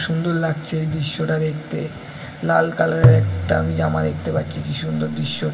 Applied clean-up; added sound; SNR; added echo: none; Tabla; -1 dB; reverberation time 1.3 s.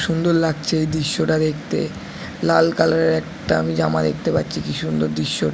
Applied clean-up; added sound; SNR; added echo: none; none; none; none.